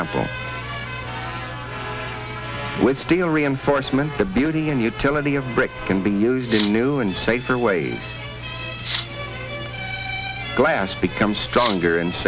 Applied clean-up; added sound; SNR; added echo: none; Cutlery, silverware; -2 dB; none.